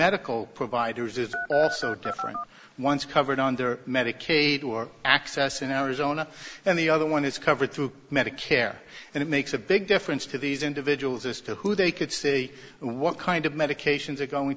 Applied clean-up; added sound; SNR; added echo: none; Telephone; 6 dB; none.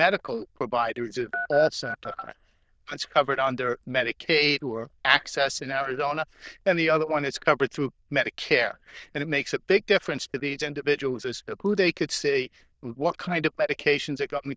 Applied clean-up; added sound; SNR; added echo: neural diffusion model UNIVERSE++.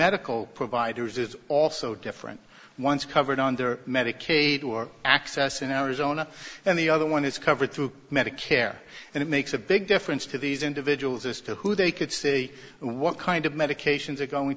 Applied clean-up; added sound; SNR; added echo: none; none; none; none.